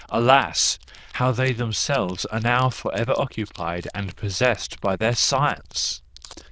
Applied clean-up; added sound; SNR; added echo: neural diffusion model UNIVERSE++.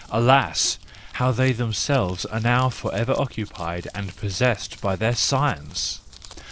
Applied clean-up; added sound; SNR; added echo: none; Crumpling, crinkling; 19 dB; none.